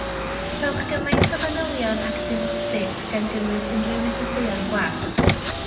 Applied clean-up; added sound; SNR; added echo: none; Car; -2 dB; reverberation time 2.0 s.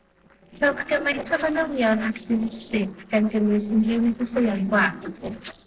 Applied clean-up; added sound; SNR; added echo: neural separator model SepFormer DNS4.